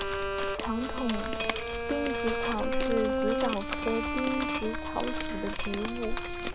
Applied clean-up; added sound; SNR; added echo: none; Drip + Bowed string instrument; -3 dB; none.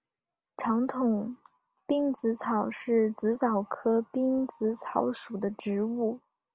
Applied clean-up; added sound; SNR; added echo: none; none; none; none.